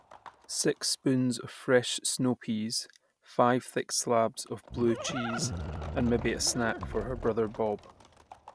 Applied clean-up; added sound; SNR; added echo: none; Livestock, farm animals, working animals; 12 dB; none.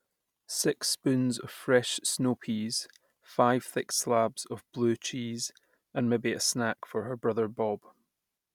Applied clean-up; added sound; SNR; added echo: none; none; none; none.